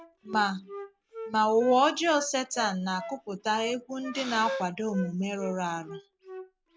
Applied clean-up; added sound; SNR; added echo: none; Breathing + Wind instrument, woodwind instrument; 12 dB; none.